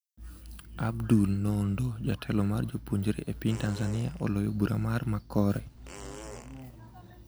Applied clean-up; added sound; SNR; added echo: none; Fart; 19 dB; none.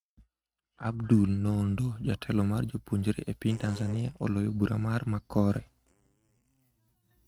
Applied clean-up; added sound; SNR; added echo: neural mask model RNNoise.